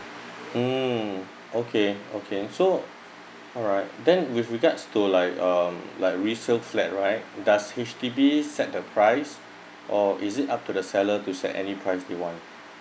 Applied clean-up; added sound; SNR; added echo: none; none; none; none.